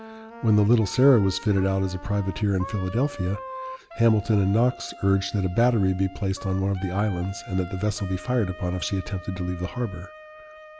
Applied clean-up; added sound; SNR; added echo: none; Wind instrument, woodwind instrument; 17 dB; none.